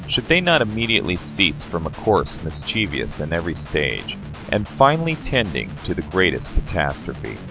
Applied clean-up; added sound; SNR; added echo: none; Guitar; 12 dB; none.